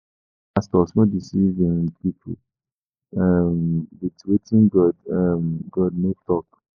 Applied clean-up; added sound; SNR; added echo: neural mask model Resemble Enhance denoiser.